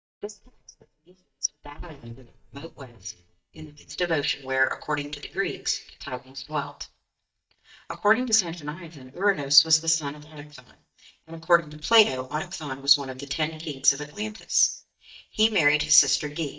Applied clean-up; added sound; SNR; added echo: neural mask model DeepFilterNet 3.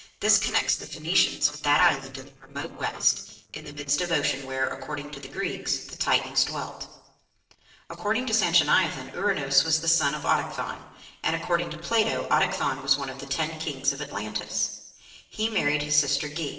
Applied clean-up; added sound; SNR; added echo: neural separator model SepFormer DNS4.